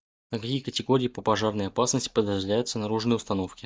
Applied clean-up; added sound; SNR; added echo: neural mask model DeepFilterNet 3.